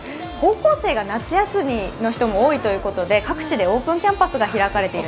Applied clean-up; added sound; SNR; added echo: none; none; none; none.